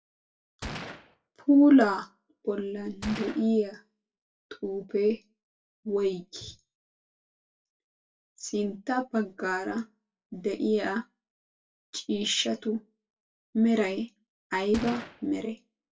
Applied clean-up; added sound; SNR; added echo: classical method WPE with log-MMSE.